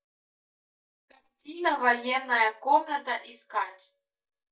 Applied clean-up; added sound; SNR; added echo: neural mask model DeepFilterNet 3.